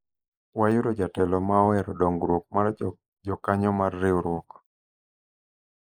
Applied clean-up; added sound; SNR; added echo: neural mask model Resemble Enhance denoiser.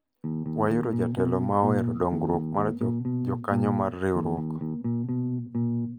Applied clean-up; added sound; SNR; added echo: none; Bass guitar; 0 dB; none.